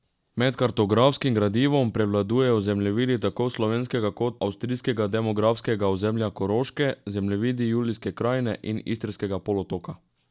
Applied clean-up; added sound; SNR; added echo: none; none; none; none.